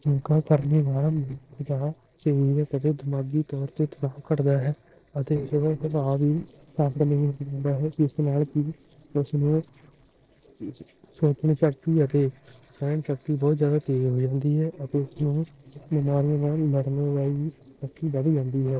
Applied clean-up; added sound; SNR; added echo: neural separator model SepFormer DNS4.